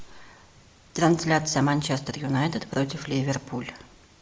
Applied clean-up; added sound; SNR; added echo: none; none; none; none.